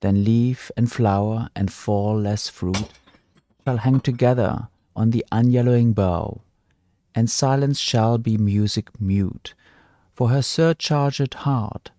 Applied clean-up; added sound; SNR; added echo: neural mask model RNNoise.